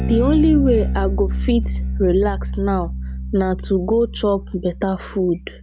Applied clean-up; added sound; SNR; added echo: none; Bass guitar; 4 dB; none.